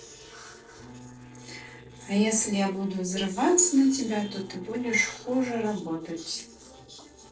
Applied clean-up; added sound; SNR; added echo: neural separator model SepFormer DNS4.